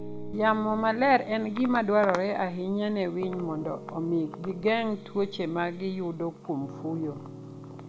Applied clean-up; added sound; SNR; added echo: none; Piano; 15 dB; none.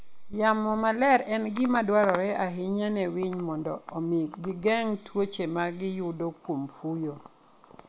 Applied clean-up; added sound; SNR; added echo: none; none; none; none.